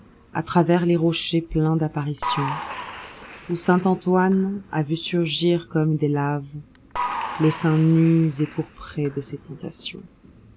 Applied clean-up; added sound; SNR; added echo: none; Applause / Crowd; 14 dB; none.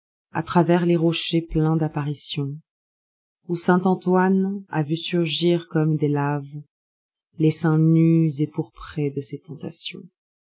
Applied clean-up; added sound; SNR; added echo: none; none; none; none.